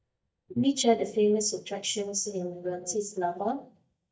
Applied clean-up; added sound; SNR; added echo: neural mask model DeepFilterNet 3.